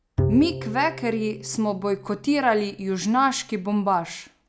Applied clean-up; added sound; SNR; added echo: none; Bowed string instrument; 9 dB; none.